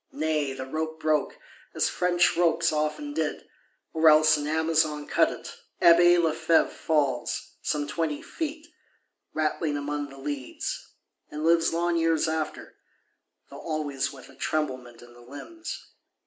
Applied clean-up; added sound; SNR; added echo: none; none; none; none.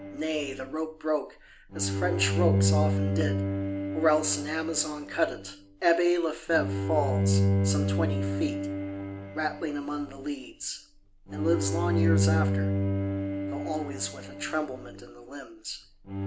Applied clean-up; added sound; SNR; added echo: none; Bowed string instrument; -1 dB; none.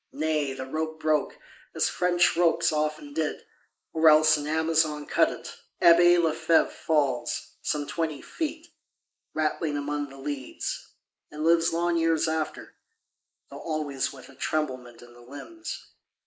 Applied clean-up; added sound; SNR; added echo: neural mask model Resemble Enhance denoiser.